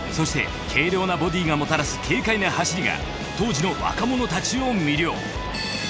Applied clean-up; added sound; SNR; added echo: none; Gunshot, gunfire; 12 dB; none.